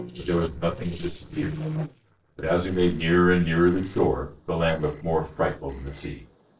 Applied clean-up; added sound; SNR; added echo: neural separator model SepFormer DNS4.